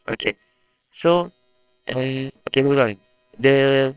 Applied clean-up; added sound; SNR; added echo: neural separator model SepFormer WHAMR!.